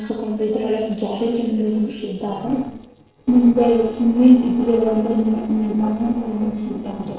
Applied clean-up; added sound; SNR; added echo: neural separator model SepFormer DNS4.